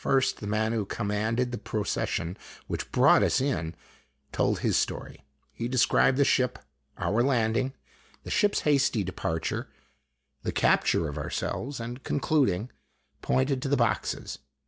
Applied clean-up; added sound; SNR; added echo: none; none; none; none.